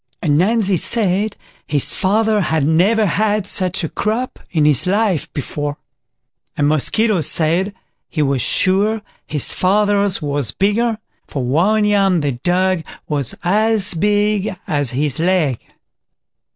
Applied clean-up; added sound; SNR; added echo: none; none; none; none.